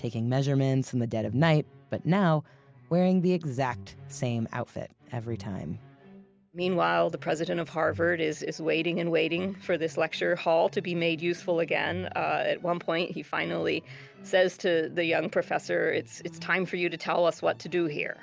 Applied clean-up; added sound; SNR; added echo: none; none; none; none.